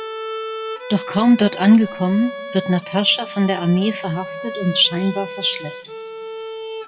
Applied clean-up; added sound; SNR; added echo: none; Bowed string instrument; 11 dB; reverberation time 1.7 s.